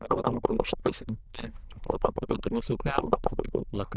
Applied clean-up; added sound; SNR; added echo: neural diffusion model UNIVERSE++.